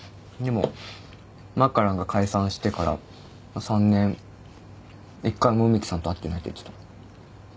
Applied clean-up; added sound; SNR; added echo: none; none; none; none.